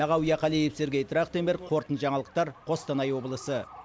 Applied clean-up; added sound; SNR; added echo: none; none; none; none.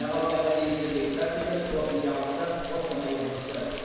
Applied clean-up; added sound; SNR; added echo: none; Rain; 11 dB; reverberation time 1.9 s.